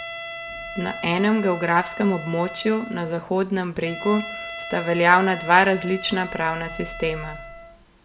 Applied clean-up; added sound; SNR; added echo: none; Wind instrument, woodwind instrument; 12 dB; none.